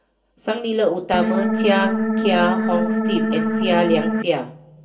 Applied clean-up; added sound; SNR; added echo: none; Organ; -2 dB; reverberation time 0.2 s.